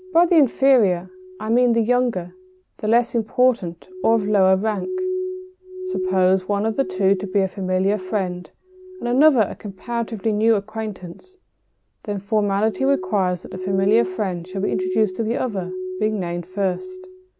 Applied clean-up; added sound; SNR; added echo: none; Glass; 10 dB; none.